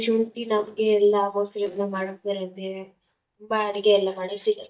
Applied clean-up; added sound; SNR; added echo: neural mask model DeepFilterNet 3.